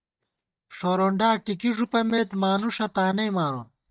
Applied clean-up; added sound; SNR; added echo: neural mask model DeepFilterNet 3.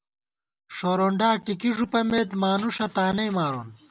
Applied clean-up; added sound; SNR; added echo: none; none; none; none.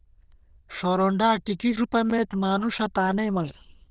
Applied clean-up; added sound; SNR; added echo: neural diffusion model UNIVERSE++.